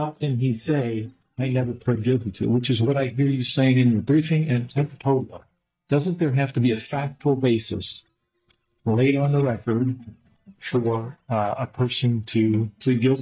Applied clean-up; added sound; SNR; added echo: neural mask model DeepFilterNet 3.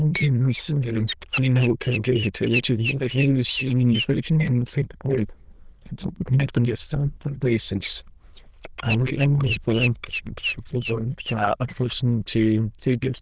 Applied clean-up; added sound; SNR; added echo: neural diffusion model UNIVERSE++.